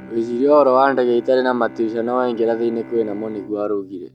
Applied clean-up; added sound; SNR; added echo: none; Bowed string instrument; 19 dB; none.